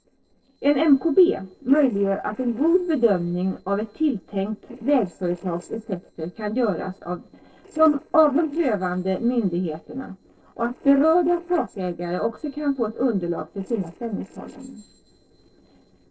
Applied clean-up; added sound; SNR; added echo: neural separator model SepFormer DNS4.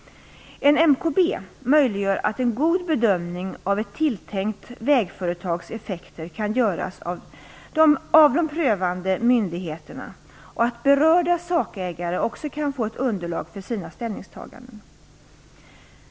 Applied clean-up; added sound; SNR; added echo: none; none; none; none.